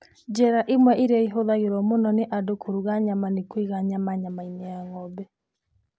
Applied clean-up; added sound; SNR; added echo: none; none; none; none.